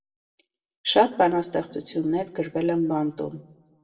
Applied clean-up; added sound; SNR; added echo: none; none; none; reverberation time 0.7 s.